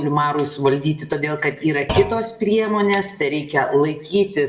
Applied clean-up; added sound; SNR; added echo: none; Thump, thud; 10 dB; reverberation time 0.7 s.